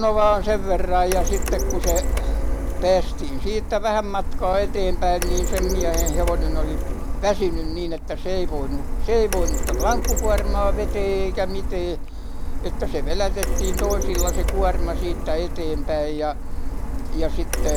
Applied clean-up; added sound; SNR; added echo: none; Printer; -3 dB; none.